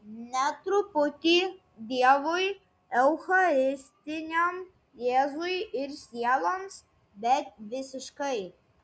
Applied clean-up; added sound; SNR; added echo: none; none; none; none.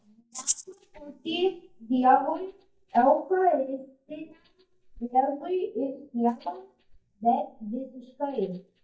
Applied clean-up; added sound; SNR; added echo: neural mask model DeepFilterNet 3.